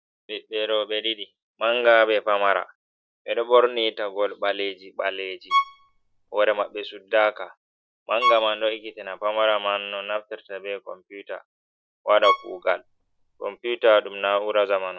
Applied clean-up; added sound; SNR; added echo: none; Bowed string instrument; 4 dB; none.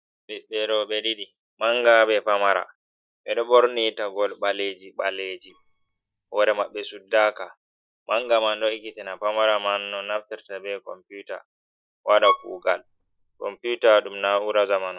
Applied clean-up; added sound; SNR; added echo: neural mask model DeepFilterNet 3.